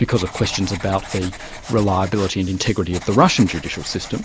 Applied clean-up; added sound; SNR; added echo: none; Writing; 14 dB; none.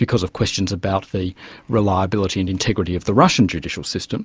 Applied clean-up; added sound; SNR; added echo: none; none; none; none.